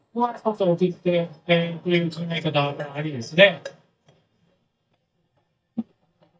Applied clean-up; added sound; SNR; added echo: neural mask model DeepFilterNet 3.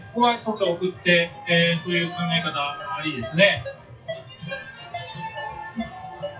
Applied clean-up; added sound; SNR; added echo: classical method WPE with log-MMSE.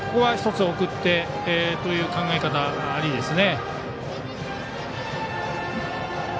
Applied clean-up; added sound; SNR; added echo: none; none; none; none.